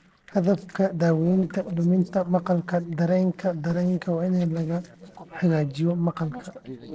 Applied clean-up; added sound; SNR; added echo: neural separator model SepFormer DNS4.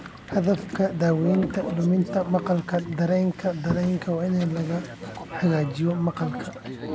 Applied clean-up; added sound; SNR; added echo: none; Boat, Water vehicle; 13 dB; none.